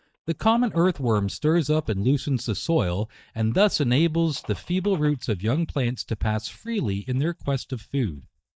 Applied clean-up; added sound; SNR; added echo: neural mask model DeepFilterNet 3.